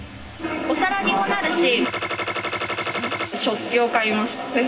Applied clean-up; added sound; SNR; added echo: none; Domestic sounds, home sounds; 20 dB; reverberation time 0.4 s.